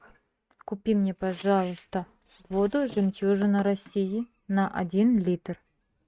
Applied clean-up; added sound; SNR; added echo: neural mask model RNNoise.